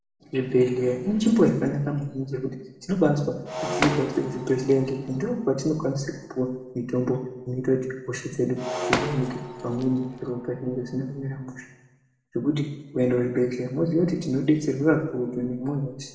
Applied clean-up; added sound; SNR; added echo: none; Shatter; 8 dB; reverberation time 0.8 s.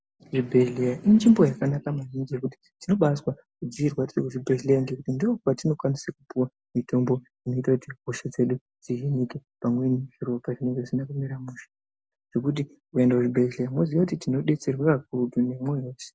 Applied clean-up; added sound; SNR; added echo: none; none; none; none.